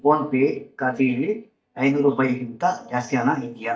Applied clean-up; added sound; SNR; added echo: neural mask model DeepFilterNet 3.